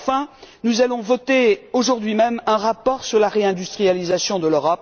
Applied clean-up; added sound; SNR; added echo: none; none; none; none.